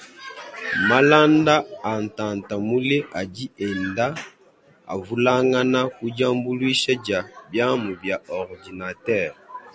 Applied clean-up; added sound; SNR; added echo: none; none; none; none.